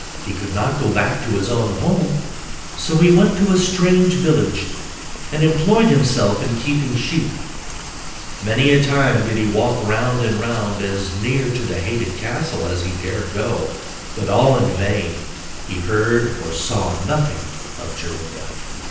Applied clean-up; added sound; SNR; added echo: none; Rain; 9 dB; reverberation time 0.9 s.